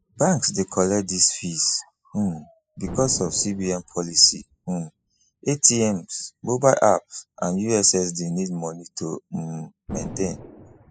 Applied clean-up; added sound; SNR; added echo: classical method spectral subtraction.